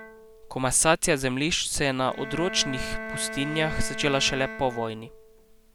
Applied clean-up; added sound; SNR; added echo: none; Bowed string instrument; 11 dB; none.